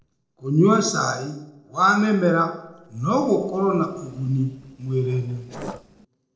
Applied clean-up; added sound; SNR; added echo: neural separator model SepFormer DNS4.